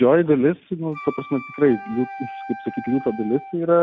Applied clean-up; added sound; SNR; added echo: none; Wind instrument, woodwind instrument; 15 dB; none.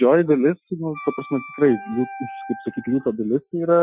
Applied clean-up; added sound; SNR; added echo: classical method Wiener filter.